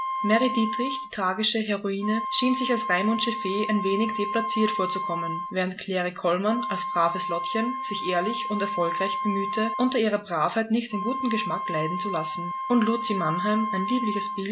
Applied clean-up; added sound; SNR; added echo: none; Wind instrument, woodwind instrument; 5 dB; none.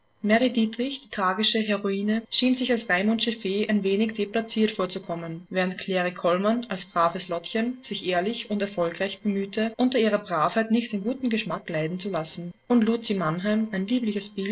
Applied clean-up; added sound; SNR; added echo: neural separator model SepFormer DNS4.